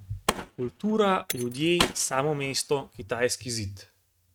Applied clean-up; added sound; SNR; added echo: neural mask model RNNoise.